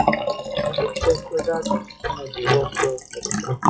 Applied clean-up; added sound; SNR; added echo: classical method WPE with log-MMSE.